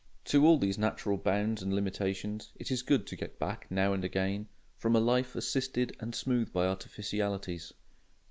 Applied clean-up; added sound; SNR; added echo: none; none; none; none.